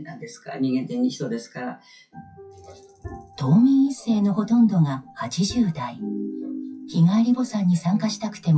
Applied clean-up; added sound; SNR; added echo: classical method WPE with log-MMSE.